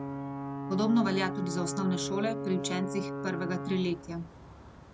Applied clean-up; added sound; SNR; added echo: none; Alarm / Ocean / Boat, Water vehicle; 5 dB; none.